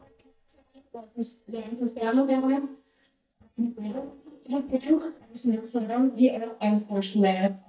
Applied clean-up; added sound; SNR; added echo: neural mask model DeepFilterNet 3.